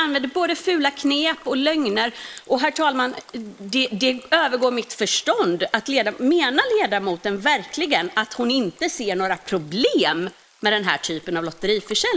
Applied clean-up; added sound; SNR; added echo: neural mask model Resemble Enhance denoiser.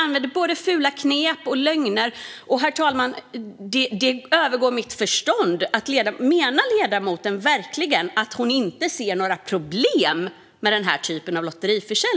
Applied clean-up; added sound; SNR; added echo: none; none; none; none.